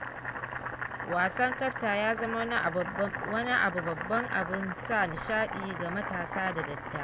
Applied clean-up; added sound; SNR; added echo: none; Boiling; 5 dB; none.